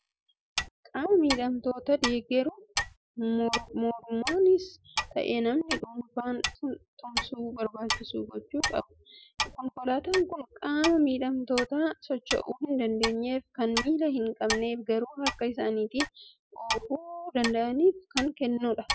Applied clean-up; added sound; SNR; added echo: classical method spectral subtraction.